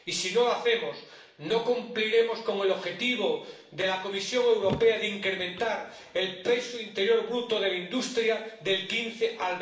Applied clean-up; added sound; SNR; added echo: none; Car; 15 dB; reverberation time 0.6 s.